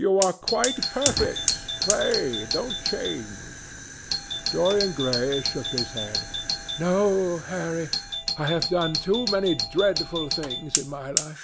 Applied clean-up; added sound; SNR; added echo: none; Doorbell + Fire; 3 dB; none.